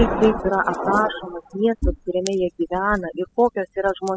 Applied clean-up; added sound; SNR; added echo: classical method spectral subtraction.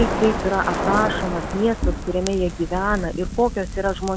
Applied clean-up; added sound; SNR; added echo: none; Crackle; 3 dB; none.